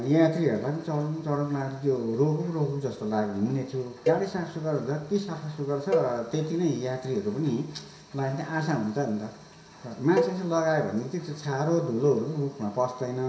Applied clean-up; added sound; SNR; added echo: none; Cowbell; 7 dB; reverberation time 0.7 s.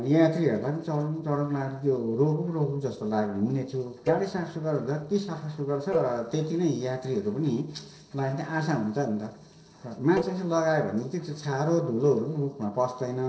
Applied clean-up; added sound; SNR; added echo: neural separator model SepFormer DNS4.